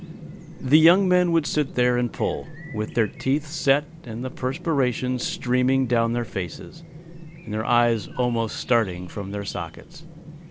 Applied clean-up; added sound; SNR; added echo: none; Chirp, tweet; 15 dB; none.